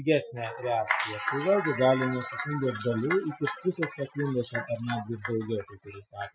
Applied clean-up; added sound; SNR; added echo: classical method Wiener filter.